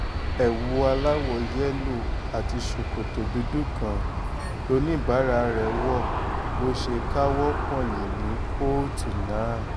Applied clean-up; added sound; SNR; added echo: none; Aircraft; 1 dB; none.